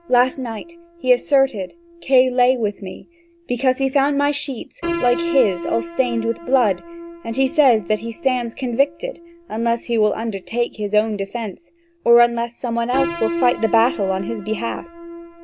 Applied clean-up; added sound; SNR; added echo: none; Piano; 12 dB; none.